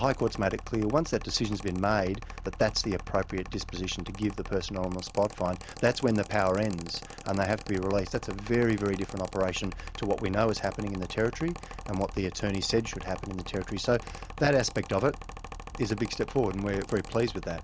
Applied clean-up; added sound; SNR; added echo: none; Mechanical fan; 12 dB; none.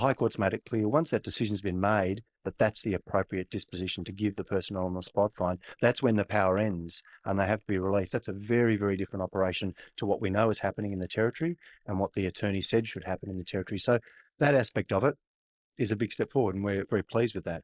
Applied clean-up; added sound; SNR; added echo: neural mask model Resemble Enhance denoiser.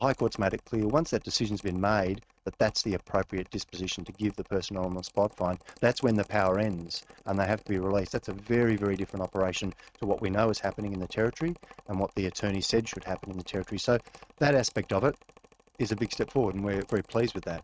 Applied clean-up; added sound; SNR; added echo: neural mask model RNNoise.